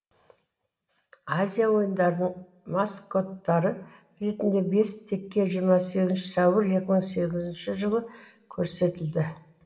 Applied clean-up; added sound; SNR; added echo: none; none; none; reverberation time 0.7 s.